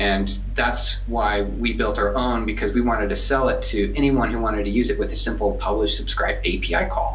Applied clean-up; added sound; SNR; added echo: none; Mechanical fan; 6 dB; reverberation time 0.3 s.